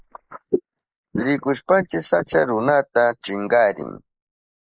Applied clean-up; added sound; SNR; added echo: neural mask model Resemble Enhance denoiser.